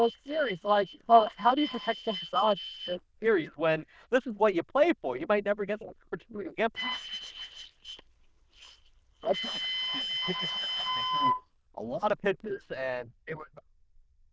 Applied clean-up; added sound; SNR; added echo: neural diffusion model UNIVERSE++.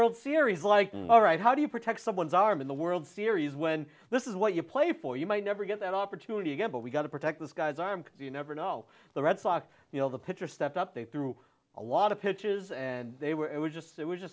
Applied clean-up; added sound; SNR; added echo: none; none; none; none.